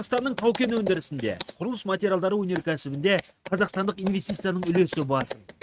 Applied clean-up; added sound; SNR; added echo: neural mask model RNNoise.